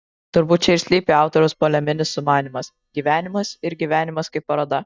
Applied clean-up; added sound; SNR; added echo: neural mask model DeepFilterNet 3.